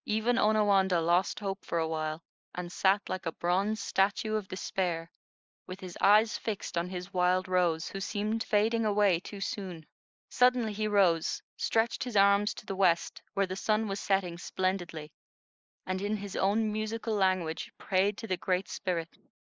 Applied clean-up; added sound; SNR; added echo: neural mask model Resemble Enhance denoiser.